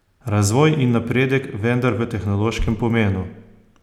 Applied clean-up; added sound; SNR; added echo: none; none; none; none.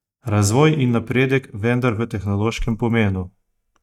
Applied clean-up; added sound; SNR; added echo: neural mask model DeepFilterNet 3.